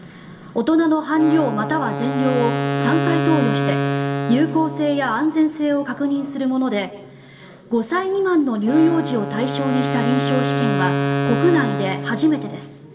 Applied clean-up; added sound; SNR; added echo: none; Wind instrument, woodwind instrument; 4 dB; reverberation time 1.6 s.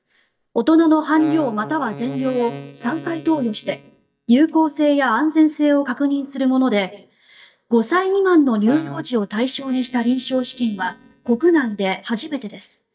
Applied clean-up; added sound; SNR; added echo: neural mask model DeepFilterNet 3.